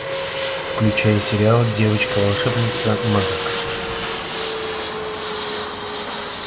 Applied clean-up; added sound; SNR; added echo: none; Fixed-wing aircraft, airplane; 1 dB; reverberation time 1.3 s.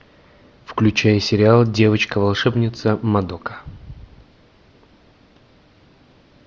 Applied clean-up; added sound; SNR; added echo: none; none; none; none.